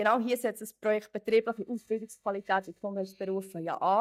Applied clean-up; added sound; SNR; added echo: neural mask model DeepFilterNet 3.